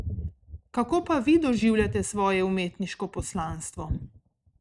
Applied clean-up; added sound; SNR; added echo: neural mask model RNNoise.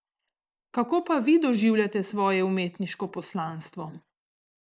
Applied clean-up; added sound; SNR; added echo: neural mask model Resemble Enhance denoiser.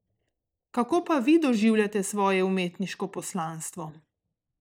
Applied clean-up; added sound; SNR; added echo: neural mask model DeepFilterNet 3.